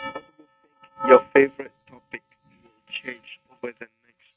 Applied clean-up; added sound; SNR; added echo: neural mask model RNNoise.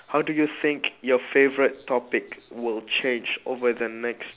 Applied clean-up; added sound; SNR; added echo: none; none; none; none.